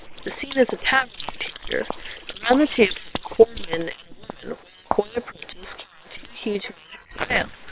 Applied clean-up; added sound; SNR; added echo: neural separator model SepFormer WHAM!.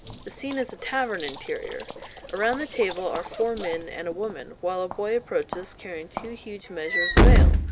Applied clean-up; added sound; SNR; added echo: none; Walk, footsteps / Slam; -4 dB; none.